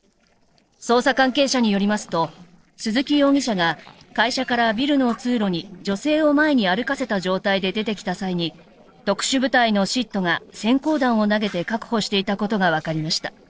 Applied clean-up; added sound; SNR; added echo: neural separator model SepFormer DNS4.